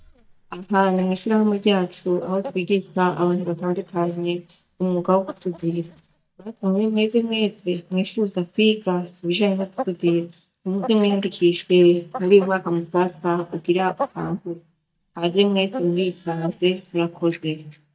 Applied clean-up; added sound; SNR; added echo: neural mask model DeepFilterNet 3.